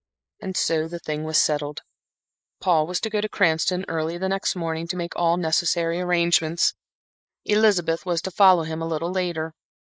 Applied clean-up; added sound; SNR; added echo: neural mask model Resemble Enhance denoiser.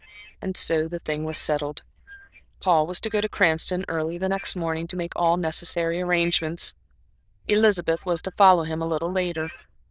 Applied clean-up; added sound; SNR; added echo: neural diffusion model UNIVERSE++.